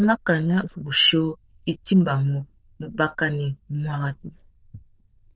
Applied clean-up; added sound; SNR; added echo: neural diffusion model UNIVERSE++.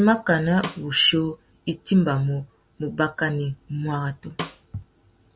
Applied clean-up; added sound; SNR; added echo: none; Snare drum; 13 dB; none.